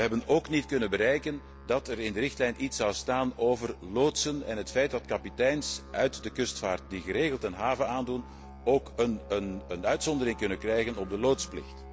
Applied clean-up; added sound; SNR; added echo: none; Musical instrument; 16 dB; none.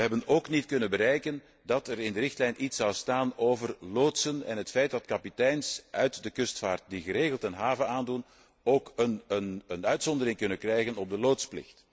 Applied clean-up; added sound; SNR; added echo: none; none; none; none.